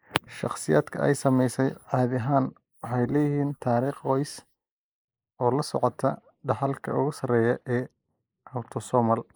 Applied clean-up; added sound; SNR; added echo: neural mask model Resemble Enhance denoiser.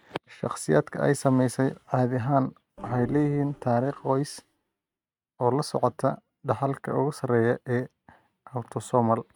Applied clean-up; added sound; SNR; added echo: neural mask model RNNoise.